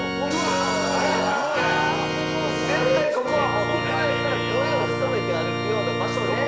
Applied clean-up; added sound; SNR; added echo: none; Organ; 1 dB; reverberation time 0.5 s.